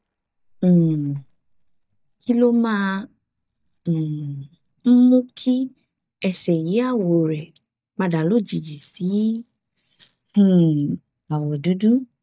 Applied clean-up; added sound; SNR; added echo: neural mask model DeepFilterNet 3.